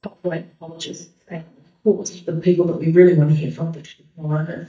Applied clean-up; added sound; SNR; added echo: neural mask model DeepFilterNet 3.